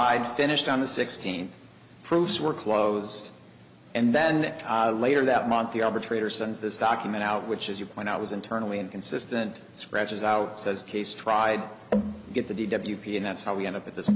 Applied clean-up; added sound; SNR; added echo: none; none; none; none.